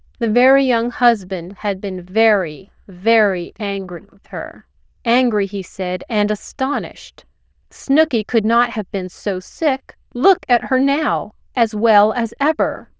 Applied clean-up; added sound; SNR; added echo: neural diffusion model UNIVERSE++.